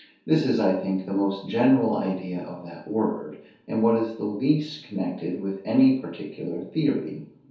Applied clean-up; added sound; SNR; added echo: none; none; none; reverberation time 0.6 s.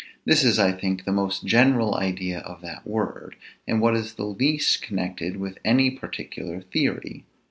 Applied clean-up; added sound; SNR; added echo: none; none; none; none.